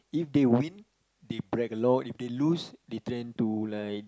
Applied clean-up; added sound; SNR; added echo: none; none; none; none.